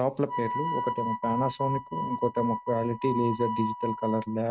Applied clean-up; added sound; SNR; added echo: neural mask model RNNoise.